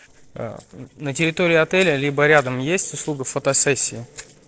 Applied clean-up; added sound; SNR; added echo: neural separator model SepFormer DNS4.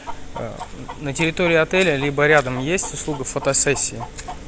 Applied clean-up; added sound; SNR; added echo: none; Chicken, rooster; 17 dB; none.